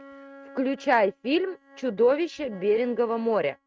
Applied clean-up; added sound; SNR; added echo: neural mask model RNNoise.